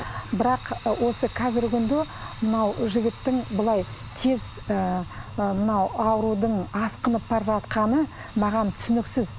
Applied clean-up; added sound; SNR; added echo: none; Fire; 14 dB; none.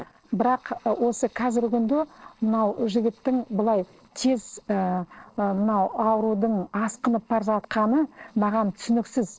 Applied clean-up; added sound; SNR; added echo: neural separator model SepFormer DNS4.